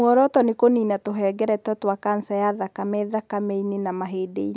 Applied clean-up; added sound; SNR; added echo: none; none; none; none.